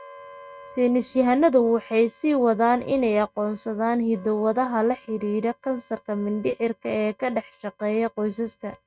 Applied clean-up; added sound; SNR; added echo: neural mask model RNNoise.